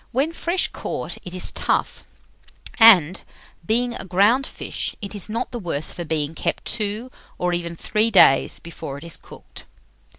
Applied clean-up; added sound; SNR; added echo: none; none; none; none.